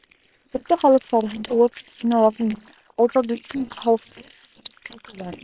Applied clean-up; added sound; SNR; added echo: neural separator model SepFormer WHAM!.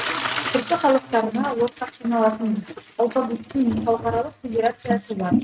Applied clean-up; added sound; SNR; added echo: neural mask model RNNoise.